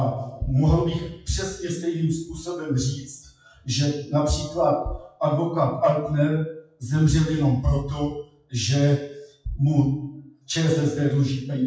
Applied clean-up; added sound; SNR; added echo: classical method WPE with log-MMSE.